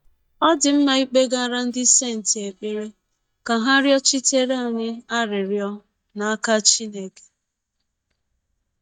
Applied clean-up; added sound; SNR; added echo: neural mask model DeepFilterNet 3.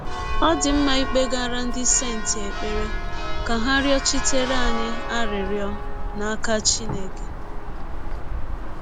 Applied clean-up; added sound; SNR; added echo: none; Church bell; -1 dB; none.